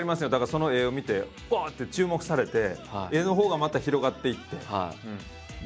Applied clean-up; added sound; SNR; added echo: none; none; none; none.